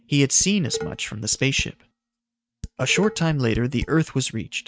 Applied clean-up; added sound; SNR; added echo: neural mask model RNNoise.